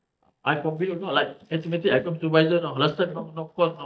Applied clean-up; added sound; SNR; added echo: neural mask model DeepFilterNet 3.